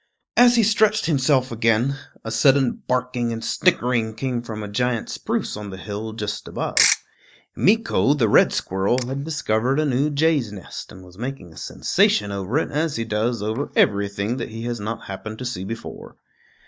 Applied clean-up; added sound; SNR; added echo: neural mask model DeepFilterNet 3.